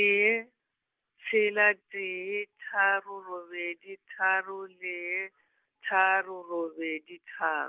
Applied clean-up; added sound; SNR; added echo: none; none; none; none.